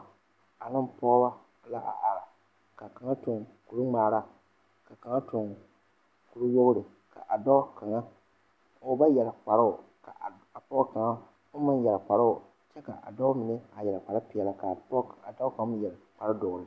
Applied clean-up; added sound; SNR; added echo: none; none; none; none.